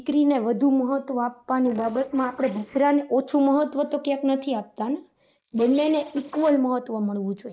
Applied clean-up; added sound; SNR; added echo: neural mask model Resemble Enhance denoiser.